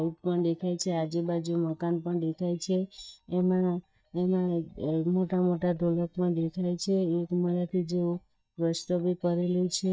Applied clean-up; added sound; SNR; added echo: neural mask model DeepFilterNet 3.